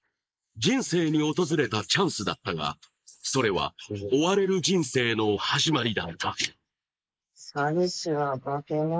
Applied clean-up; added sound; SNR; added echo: neural mask model Resemble Enhance denoiser.